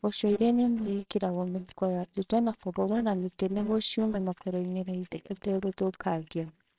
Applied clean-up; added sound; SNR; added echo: neural separator model SepFormer WHAMR!.